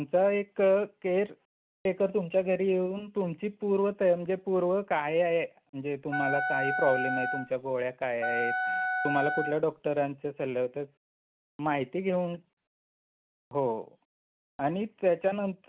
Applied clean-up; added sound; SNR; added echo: none; Wind instrument, woodwind instrument; 1 dB; none.